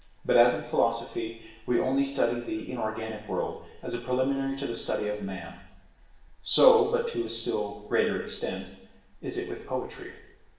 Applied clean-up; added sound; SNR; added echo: none; none; none; reverberation time 0.8 s.